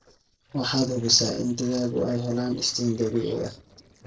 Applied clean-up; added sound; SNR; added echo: neural separator model SepFormer DNS4.